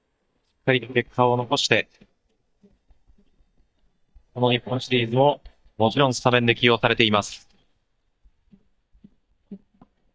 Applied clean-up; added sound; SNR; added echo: neural mask model DeepFilterNet 3.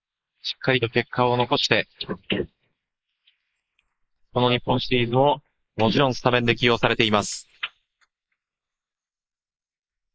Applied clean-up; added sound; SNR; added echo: neural mask model Resemble Enhance denoiser.